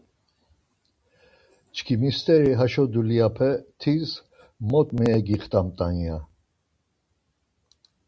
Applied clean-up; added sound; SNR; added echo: none; none; none; none.